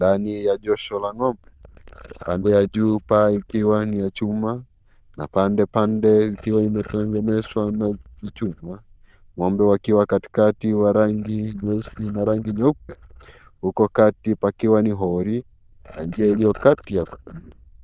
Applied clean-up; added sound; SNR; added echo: neural diffusion model UNIVERSE++.